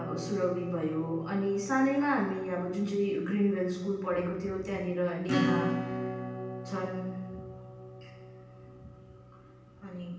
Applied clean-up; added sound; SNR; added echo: none; Acoustic guitar / Strum; 6 dB; reverberation time 0.9 s.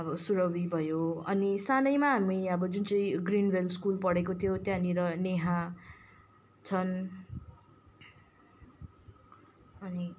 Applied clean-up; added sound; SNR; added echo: none; none; none; none.